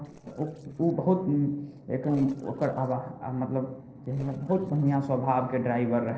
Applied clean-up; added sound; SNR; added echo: neural separator model SepFormer DNS4.